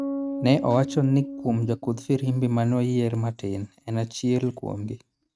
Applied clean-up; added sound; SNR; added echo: neural mask model RNNoise.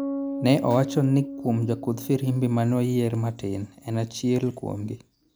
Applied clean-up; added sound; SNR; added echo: none; Bass guitar; 11 dB; none.